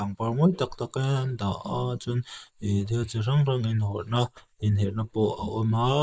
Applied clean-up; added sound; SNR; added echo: neural mask model Resemble Enhance denoiser.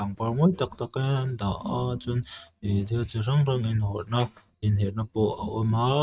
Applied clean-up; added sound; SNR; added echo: neural mask model RNNoise.